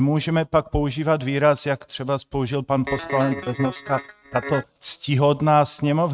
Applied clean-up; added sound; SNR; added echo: neural mask model RNNoise.